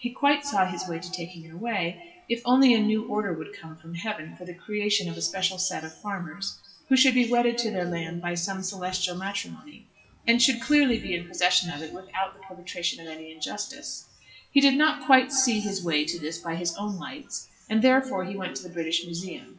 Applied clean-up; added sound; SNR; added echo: classical method WPE with log-MMSE.